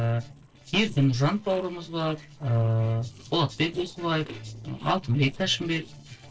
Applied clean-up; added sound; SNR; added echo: neural separator model SepFormer DNS4.